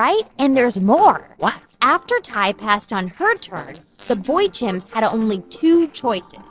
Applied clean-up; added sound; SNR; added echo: neural separator model SepFormer DNS4.